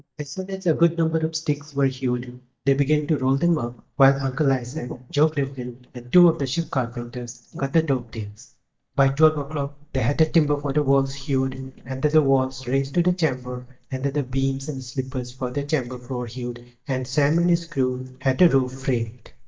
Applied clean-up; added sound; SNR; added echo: neural mask model DeepFilterNet 3.